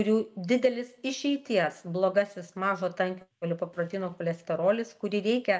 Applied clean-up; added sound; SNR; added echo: none; none; none; none.